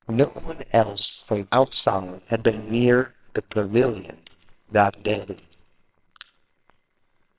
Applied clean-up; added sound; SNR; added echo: neural separator model SepFormer WHAMR!.